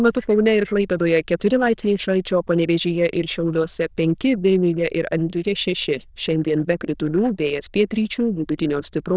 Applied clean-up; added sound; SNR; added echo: neural diffusion model UNIVERSE++.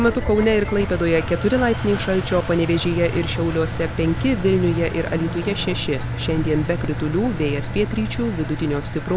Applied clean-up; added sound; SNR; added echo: none; Engine; 5 dB; none.